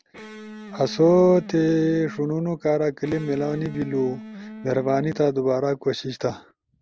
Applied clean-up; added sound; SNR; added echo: none; Electric guitar; 16 dB; none.